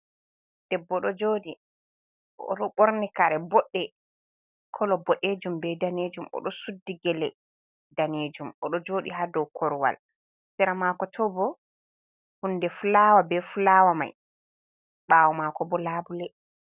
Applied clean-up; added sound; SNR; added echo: none; none; none; none.